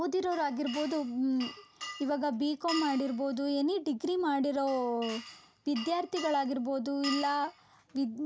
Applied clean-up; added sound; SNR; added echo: none; Glass; 13 dB; none.